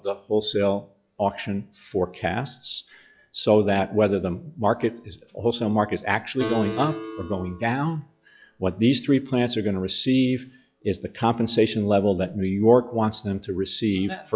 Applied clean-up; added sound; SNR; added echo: classical method log-MMSE.